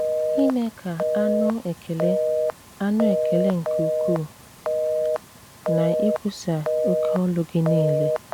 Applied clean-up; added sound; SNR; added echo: none; Telephone; -1 dB; none.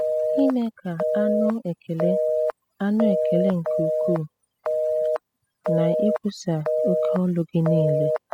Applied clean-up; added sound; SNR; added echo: classical method spectral subtraction.